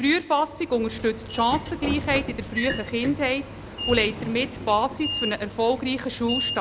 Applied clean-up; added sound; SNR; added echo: none; Sliding door / Train; 8 dB; none.